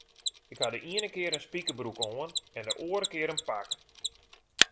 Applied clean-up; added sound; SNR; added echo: none; Mechanisms; -2 dB; none.